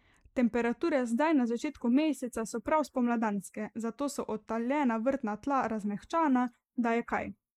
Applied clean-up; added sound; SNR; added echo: neural mask model Resemble Enhance denoiser.